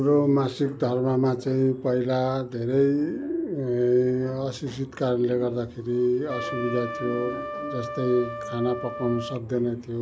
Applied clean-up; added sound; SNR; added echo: none; Trumpet; 9 dB; none.